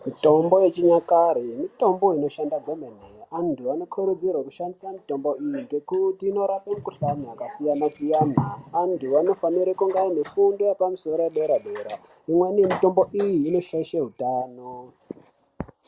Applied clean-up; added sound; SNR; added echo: none; Bell; 18 dB; none.